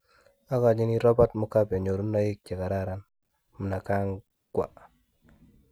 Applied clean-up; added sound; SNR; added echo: none; none; none; none.